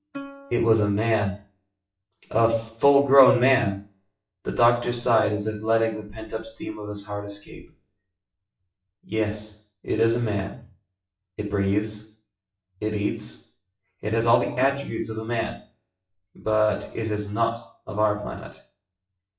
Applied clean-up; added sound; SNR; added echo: classical method WPE with log-MMSE.